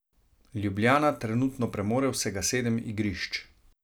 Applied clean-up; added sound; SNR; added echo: none; none; none; none.